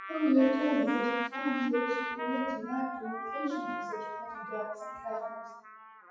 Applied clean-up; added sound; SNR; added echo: classical method WPE with log-MMSE.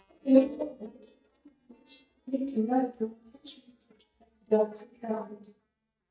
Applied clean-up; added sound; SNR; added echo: neural mask model DeepFilterNet 3.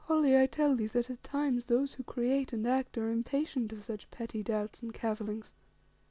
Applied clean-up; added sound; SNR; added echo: none; none; none; none.